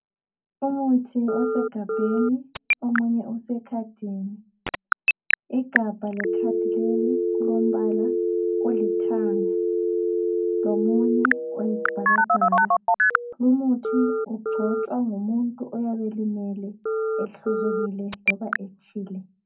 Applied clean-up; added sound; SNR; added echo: none; Telephone; -2 dB; reverberation time 0.3 s.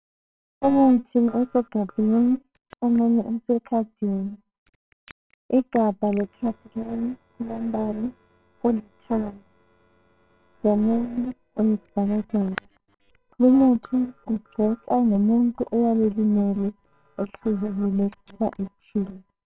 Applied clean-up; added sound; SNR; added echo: neural separator model SepFormer WHAMR!.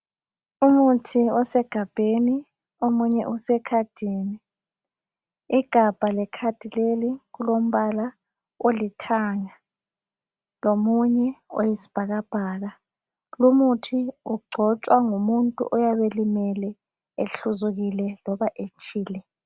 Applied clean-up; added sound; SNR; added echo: none; none; none; none.